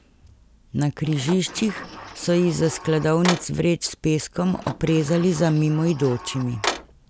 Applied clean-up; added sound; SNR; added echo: none; Sliding door; 11 dB; none.